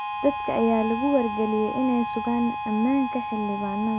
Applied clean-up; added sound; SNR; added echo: none; Harmonica; 6 dB; none.